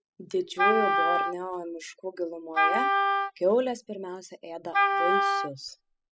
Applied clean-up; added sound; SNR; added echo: classical method spectral subtraction.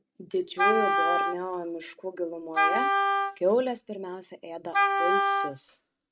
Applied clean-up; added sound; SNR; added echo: neural mask model RNNoise.